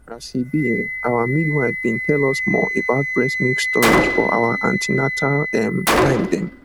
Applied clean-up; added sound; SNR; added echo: none; Gunshot, gunfire + Wind instrument, woodwind instrument; 2 dB; none.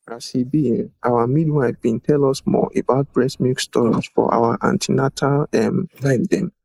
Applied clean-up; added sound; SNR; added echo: neural mask model Resemble Enhance denoiser.